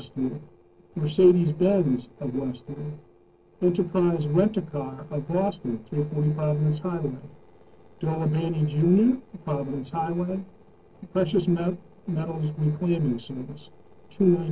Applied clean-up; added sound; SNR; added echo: neural separator model SepFormer DNS4.